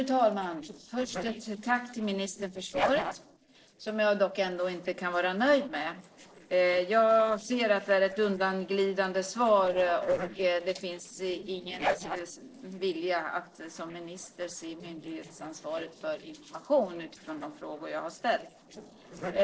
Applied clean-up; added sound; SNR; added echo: neural separator model SepFormer DNS4.